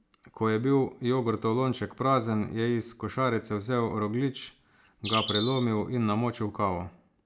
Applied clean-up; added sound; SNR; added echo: none; Bird; 7 dB; none.